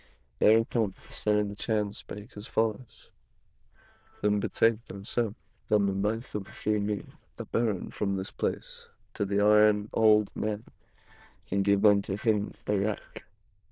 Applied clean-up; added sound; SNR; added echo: neural diffusion model UNIVERSE++.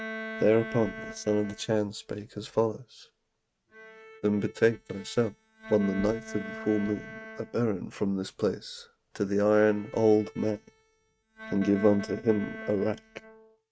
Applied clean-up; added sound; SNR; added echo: neural mask model RNNoise.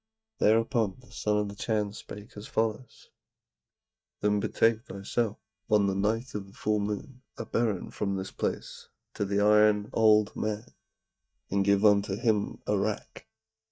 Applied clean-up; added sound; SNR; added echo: neural mask model DeepFilterNet 3.